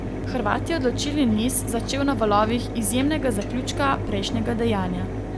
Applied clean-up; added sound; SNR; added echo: none; Mechanisms; 4 dB; none.